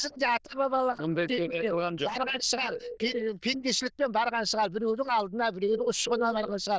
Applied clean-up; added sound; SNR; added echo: neural diffusion model UNIVERSE++.